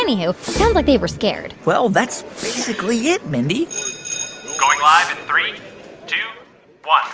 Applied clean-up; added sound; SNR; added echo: none; Fireworks; 18 dB; none.